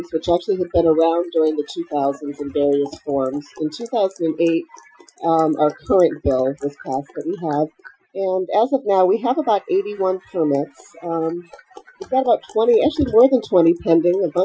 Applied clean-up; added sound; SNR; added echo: classical method Wiener filter.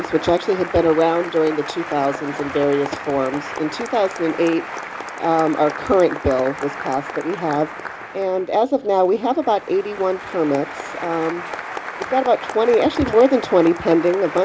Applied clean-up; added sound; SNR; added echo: none; Applause; 11 dB; none.